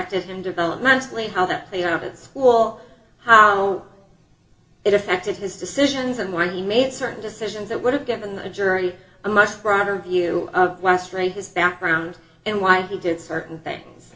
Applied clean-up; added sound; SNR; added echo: none; none; none; reverberation time 0.4 s.